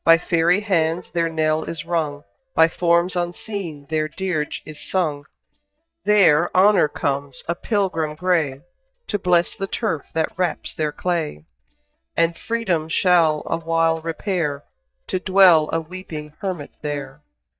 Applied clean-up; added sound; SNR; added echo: neural mask model DeepFilterNet 3.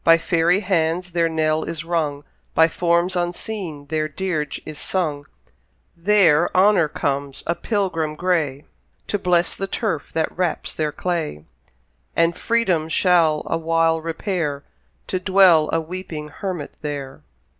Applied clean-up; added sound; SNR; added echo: none; none; none; none.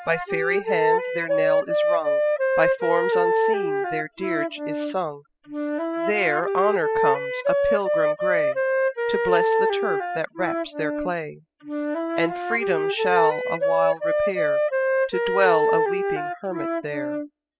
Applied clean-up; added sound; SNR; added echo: classical method spectral subtraction.